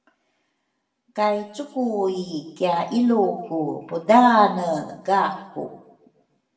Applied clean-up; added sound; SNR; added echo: none; none; none; reverberation time 0.7 s.